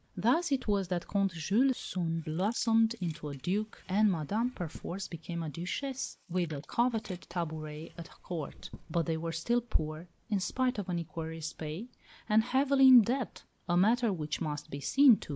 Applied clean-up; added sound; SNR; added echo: neural mask model Resemble Enhance denoiser.